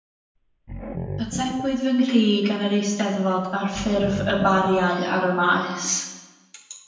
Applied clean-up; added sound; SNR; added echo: none; Growling; 12 dB; reverberation time 1.0 s.